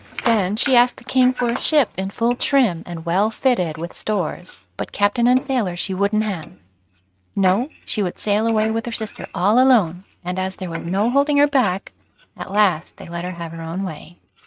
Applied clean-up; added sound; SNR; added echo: neural mask model RNNoise.